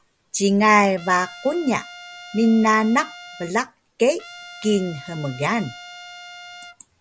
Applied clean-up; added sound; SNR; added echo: none; Trumpet; 18 dB; none.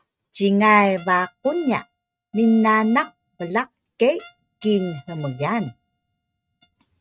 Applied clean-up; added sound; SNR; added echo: neural mask model RNNoise.